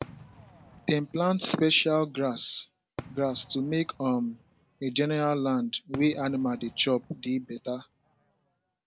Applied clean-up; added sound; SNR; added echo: none; Fireworks; 20 dB; none.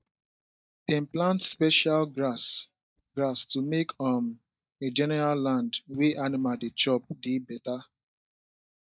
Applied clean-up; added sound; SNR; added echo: neural mask model DeepFilterNet 3.